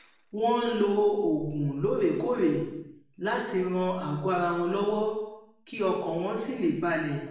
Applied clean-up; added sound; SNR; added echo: none; none; none; reverberation time 0.9 s.